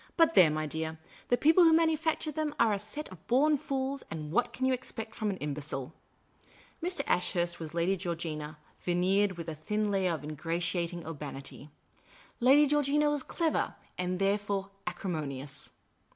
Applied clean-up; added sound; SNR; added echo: none; none; none; none.